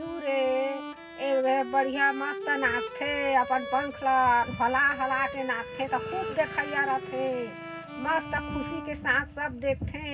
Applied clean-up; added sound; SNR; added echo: none; Bowed string instrument; 11 dB; reverberation time 0.4 s.